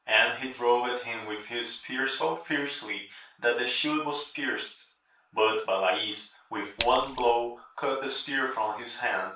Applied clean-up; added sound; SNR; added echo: none; Splash, splatter; 10 dB; reverberation time 0.3 s.